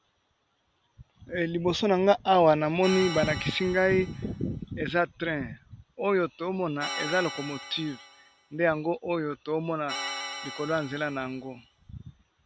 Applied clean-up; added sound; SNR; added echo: none; Organ; 11 dB; none.